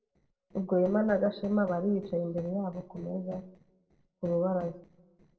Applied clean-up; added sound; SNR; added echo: neural separator model SepFormer DNS4.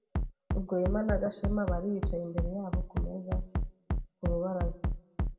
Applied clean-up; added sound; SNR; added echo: none; Bass drum; -2 dB; reverberation time 0.7 s.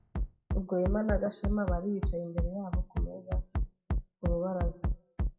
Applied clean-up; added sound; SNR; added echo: classical method WPE with log-MMSE.